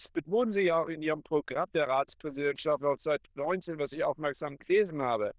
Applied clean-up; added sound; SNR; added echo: neural diffusion model UNIVERSE++.